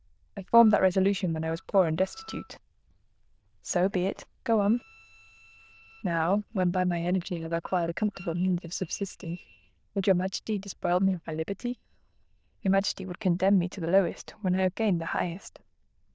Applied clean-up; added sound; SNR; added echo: neural diffusion model UNIVERSE++.